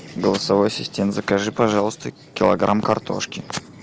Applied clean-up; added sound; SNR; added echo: none; none; none; none.